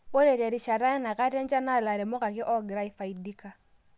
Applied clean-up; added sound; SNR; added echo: none; none; none; none.